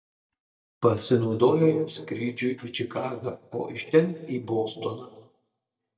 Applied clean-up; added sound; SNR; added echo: neural mask model DeepFilterNet 3.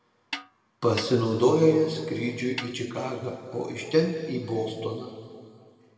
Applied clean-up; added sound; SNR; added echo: none; Snare drum; 13 dB; reverberation time 2.2 s.